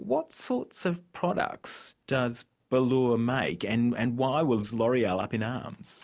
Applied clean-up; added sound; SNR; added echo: none; none; none; none.